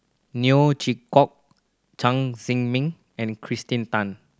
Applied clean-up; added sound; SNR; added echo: none; none; none; none.